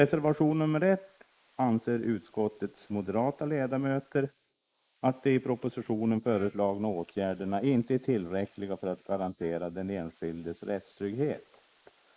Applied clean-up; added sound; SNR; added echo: neural mask model Resemble Enhance denoiser.